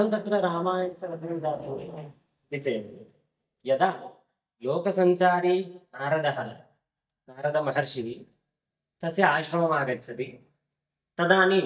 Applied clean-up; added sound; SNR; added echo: neural mask model DeepFilterNet 3.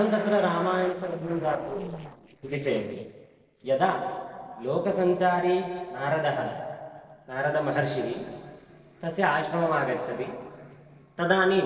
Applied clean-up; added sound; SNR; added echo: neural separator model SepFormer DNS4.